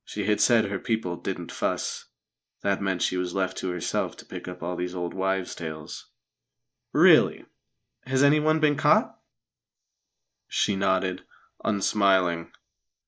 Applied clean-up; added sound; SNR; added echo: neural mask model Resemble Enhance denoiser.